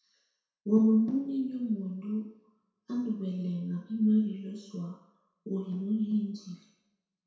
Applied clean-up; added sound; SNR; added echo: none; none; none; reverberation time 0.7 s.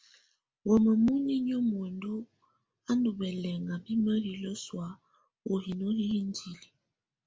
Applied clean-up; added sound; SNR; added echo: none; none; none; none.